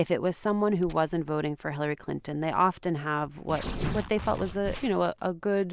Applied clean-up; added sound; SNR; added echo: none; Tearing; 12 dB; none.